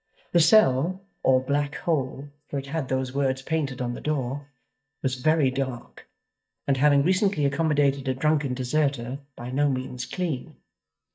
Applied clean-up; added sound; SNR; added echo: neural mask model DeepFilterNet 3.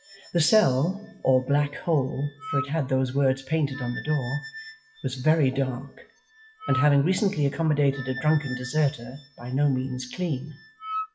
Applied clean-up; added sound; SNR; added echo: classical method WPE with log-MMSE.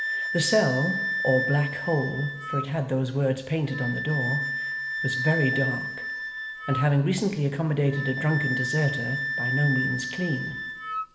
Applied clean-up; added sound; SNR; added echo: none; Wind instrument, woodwind instrument; 4 dB; reverberation time 1.1 s.